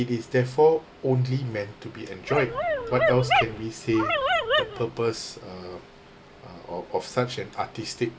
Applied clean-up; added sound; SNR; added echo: none; Dog; -2 dB; none.